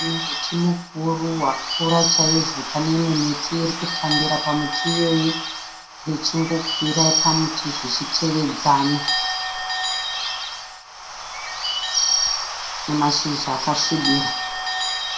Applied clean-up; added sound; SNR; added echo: none; Bird / Bell; 1 dB; reverberation time 0.5 s.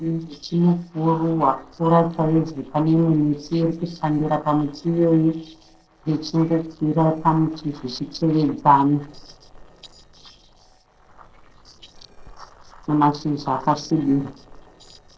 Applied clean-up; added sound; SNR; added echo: neural separator model SepFormer DNS4.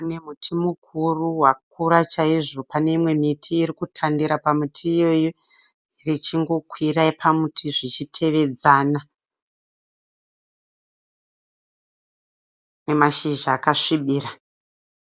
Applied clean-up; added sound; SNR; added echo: none; none; none; none.